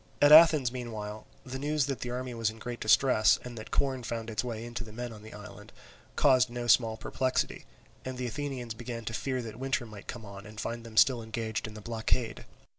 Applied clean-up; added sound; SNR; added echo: none; none; none; none.